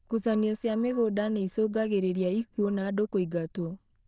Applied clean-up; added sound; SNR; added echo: neural diffusion model UNIVERSE++.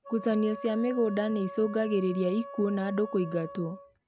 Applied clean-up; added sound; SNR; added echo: none; Wind instrument, woodwind instrument; 14 dB; none.